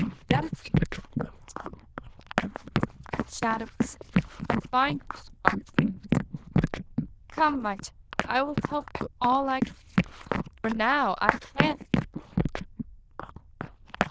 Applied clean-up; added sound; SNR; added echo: neural diffusion model UNIVERSE++.